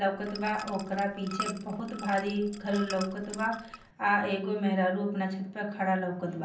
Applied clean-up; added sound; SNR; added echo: none; Liquid; 12 dB; reverberation time 0.6 s.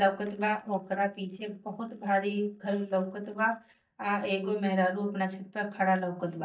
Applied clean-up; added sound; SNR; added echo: neural mask model DeepFilterNet 3.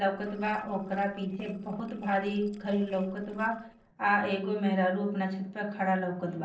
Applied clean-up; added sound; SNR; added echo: neural separator model SepFormer DNS4.